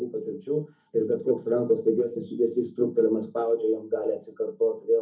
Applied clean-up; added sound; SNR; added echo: none; none; none; reverberation time 0.3 s.